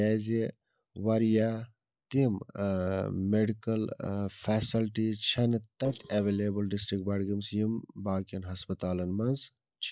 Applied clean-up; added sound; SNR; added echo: neural separator model SepFormer DNS4.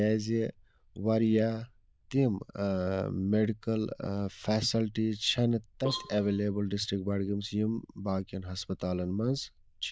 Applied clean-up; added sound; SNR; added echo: neural diffusion model UNIVERSE++.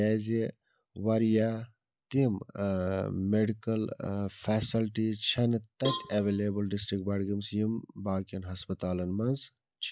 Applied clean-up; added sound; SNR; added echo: none; Cowbell; 9 dB; none.